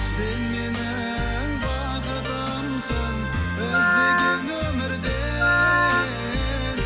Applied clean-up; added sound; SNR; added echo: none; Wind instrument, woodwind instrument; -2 dB; none.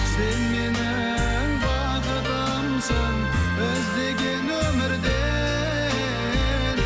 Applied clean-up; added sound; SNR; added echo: none; none; none; none.